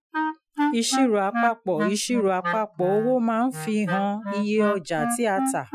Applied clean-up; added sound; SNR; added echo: classical method Wiener filter.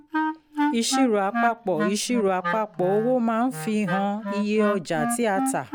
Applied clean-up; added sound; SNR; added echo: none; Wind instrument, woodwind instrument; 4 dB; none.